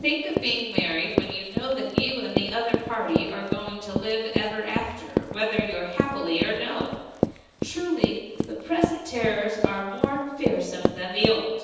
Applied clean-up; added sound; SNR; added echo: none; Run; 1 dB; reverberation time 1.1 s.